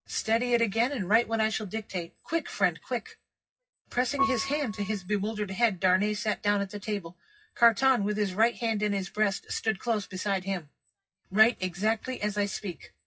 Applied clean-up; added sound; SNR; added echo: classical method WPE with log-MMSE.